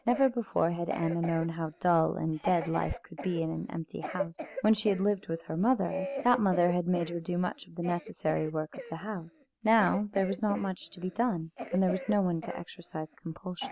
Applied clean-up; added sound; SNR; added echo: none; Cough; 12 dB; none.